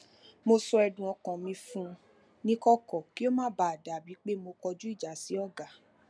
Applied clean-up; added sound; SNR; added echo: none; none; none; none.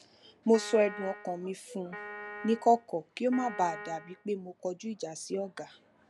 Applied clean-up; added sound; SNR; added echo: none; Piano; 12 dB; none.